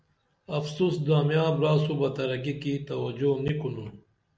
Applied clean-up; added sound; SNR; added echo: none; none; none; none.